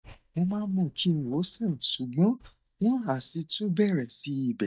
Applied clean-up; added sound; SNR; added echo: neural mask model DeepFilterNet 3.